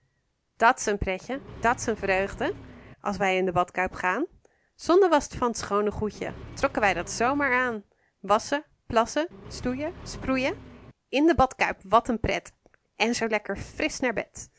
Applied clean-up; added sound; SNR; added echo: none; Accelerating, revving, vroom; 16 dB; none.